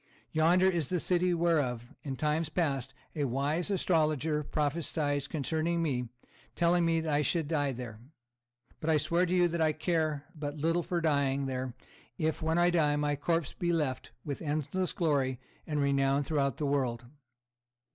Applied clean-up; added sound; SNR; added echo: none; none; none; none.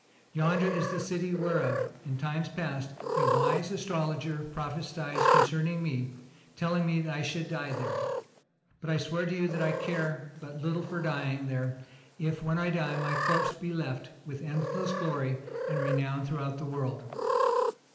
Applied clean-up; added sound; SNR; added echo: none; Cat; 2 dB; reverberation time 0.8 s.